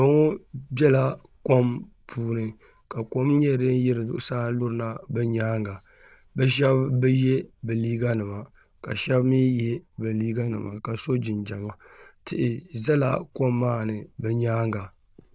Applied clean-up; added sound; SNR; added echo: neural diffusion model UNIVERSE++.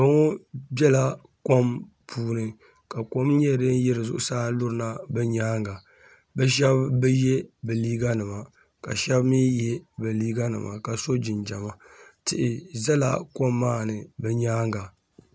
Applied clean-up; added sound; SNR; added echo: none; none; none; none.